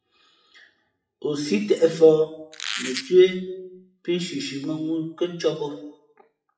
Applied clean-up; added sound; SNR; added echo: classical method WPE with log-MMSE.